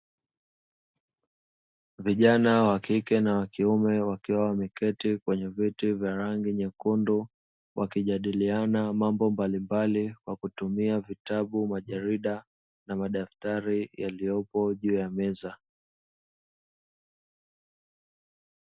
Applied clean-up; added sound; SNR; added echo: none; none; none; none.